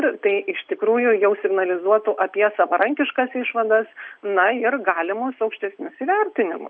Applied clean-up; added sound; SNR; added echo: none; none; none; none.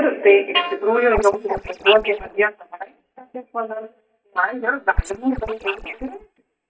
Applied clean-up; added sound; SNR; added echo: neural mask model DeepFilterNet 3.